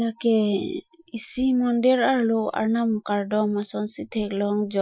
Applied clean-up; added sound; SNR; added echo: classical method Wiener filter.